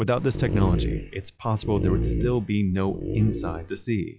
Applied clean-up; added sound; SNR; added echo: classical method log-MMSE.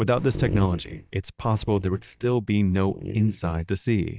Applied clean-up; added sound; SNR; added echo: neural mask model DeepFilterNet 3.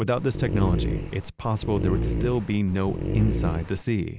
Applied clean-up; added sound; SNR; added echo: none; Dog; 2 dB; none.